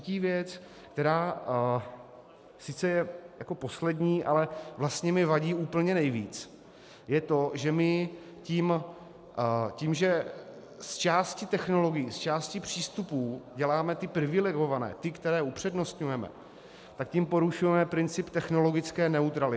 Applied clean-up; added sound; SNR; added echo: none; none; none; none.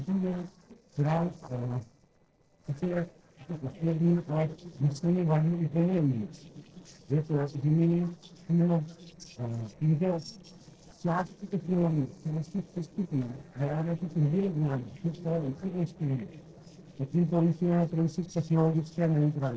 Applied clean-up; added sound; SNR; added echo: neural separator model SepFormer DNS4.